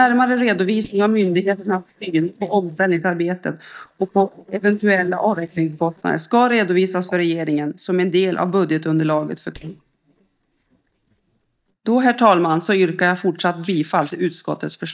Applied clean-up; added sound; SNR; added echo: neural mask model DeepFilterNet 3.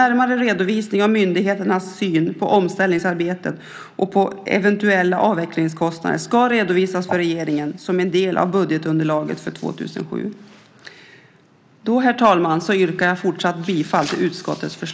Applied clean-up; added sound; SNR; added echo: none; none; none; none.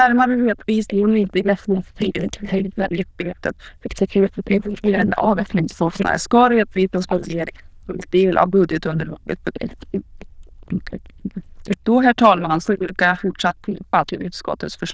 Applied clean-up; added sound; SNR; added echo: neural diffusion model UNIVERSE++.